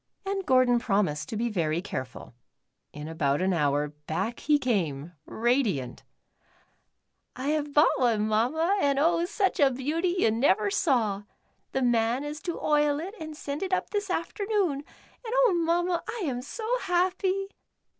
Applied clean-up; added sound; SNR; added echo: none; none; none; none.